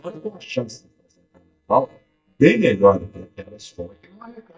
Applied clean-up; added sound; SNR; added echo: neural mask model DeepFilterNet 3.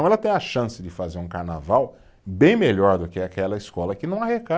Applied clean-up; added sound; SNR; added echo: none; none; none; none.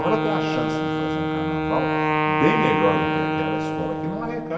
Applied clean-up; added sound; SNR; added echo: none; Wind instrument, woodwind instrument; -3 dB; reverberation time 2.4 s.